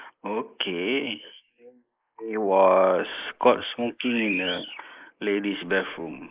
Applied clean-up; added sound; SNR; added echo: neural mask model Resemble Enhance denoiser.